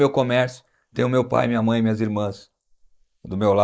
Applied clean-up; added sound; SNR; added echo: neural mask model Resemble Enhance denoiser.